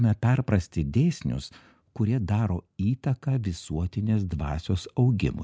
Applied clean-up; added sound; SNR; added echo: none; none; none; none.